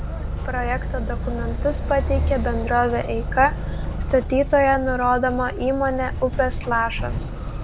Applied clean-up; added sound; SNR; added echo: none; Motor vehicle (road); 3 dB; none.